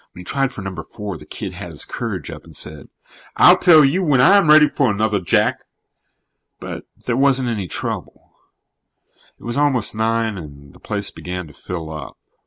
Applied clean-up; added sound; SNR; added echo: none; none; none; none.